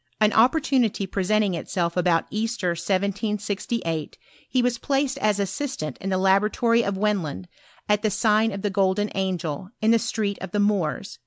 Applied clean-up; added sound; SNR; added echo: none; none; none; none.